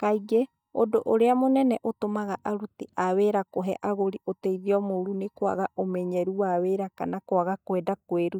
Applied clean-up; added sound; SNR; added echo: neural mask model DeepFilterNet 3.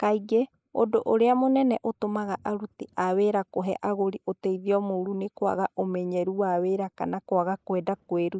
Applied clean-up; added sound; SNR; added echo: neural mask model Resemble Enhance denoiser.